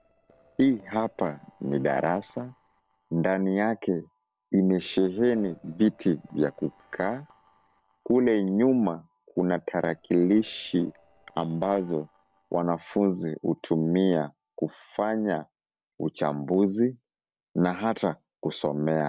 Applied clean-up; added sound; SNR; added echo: neural separator model SepFormer DNS4.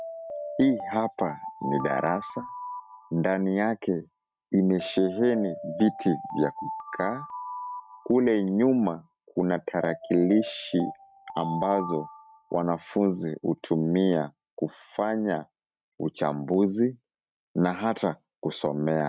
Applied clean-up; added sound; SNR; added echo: neural mask model RNNoise.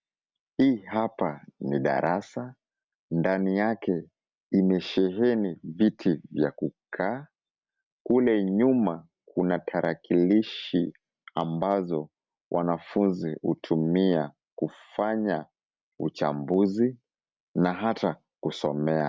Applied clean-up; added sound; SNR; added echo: none; none; none; none.